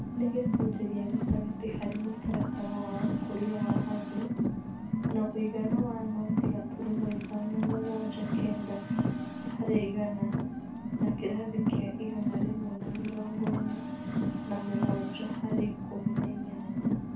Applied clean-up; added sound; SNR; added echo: none; Car; -3 dB; reverberation time 0.2 s.